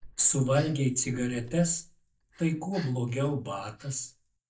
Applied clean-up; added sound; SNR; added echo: neural mask model DeepFilterNet 3.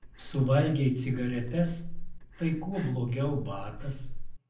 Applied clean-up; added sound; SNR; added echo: none; Breathing; 8 dB; reverberation time 0.6 s.